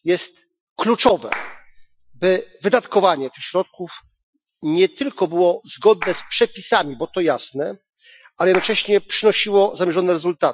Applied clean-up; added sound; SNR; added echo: classical method Wiener filter.